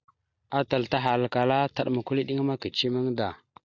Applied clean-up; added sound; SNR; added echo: none; none; none; none.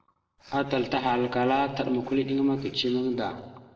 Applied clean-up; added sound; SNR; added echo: neural separator model SepFormer DNS4.